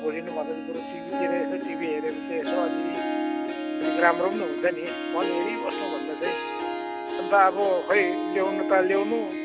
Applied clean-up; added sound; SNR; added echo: none; Harp; 2 dB; none.